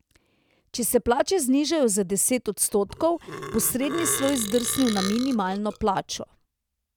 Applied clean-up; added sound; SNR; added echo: none; Burping, eructation; 10 dB; none.